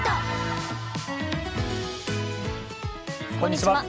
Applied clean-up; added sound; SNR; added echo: none; none; none; none.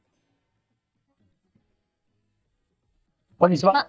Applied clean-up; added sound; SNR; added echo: neural mask model DeepFilterNet 3.